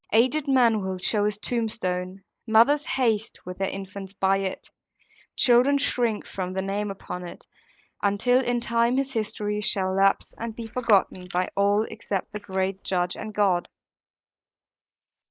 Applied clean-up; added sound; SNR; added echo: neural mask model Resemble Enhance denoiser.